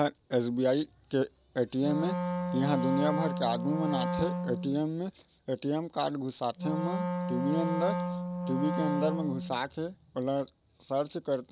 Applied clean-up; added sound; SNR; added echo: none; Wind instrument, woodwind instrument; 1 dB; none.